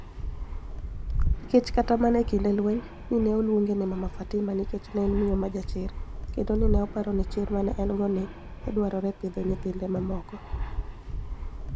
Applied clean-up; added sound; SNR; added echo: none; Fixed-wing aircraft, airplane; 4 dB; none.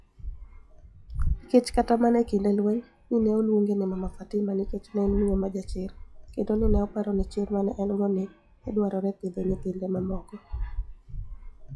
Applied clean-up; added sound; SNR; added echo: classical method log-MMSE.